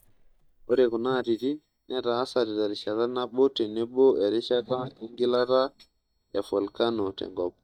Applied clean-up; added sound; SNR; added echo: neural mask model DeepFilterNet 3.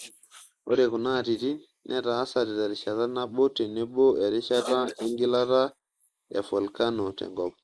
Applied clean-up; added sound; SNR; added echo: neural mask model Resemble Enhance denoiser.